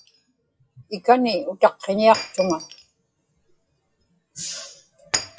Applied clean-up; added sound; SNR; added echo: classical method log-MMSE.